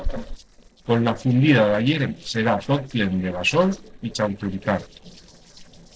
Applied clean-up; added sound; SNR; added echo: neural separator model SepFormer DNS4.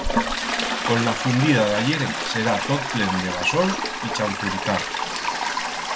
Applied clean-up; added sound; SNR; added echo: none; Toilet flush; 1 dB; none.